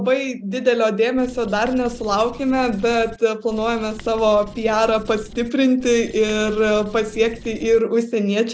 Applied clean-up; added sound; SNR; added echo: none; Writing; 17 dB; none.